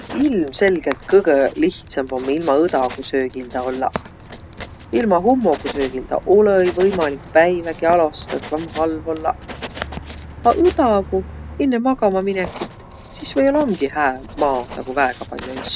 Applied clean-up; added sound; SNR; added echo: none; Writing; 15 dB; none.